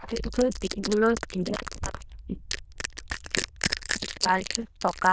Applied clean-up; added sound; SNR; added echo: neural diffusion model UNIVERSE++.